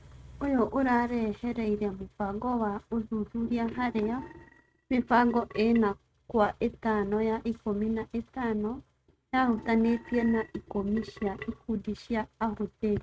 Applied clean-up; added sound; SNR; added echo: neural mask model RNNoise.